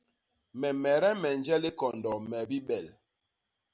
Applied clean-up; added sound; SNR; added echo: none; none; none; none.